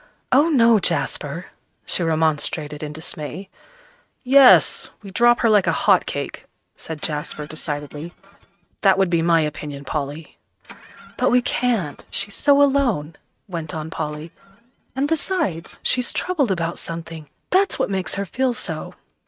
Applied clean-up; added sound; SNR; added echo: neural mask model RNNoise.